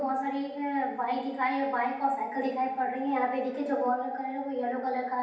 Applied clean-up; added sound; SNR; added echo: none; none; none; reverberation time 0.9 s.